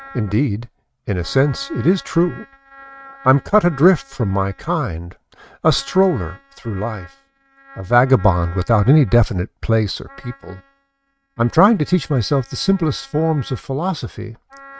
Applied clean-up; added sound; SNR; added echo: neural mask model RNNoise.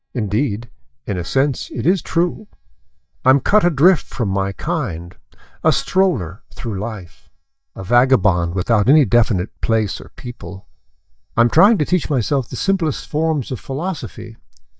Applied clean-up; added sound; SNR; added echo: neural mask model DeepFilterNet 3.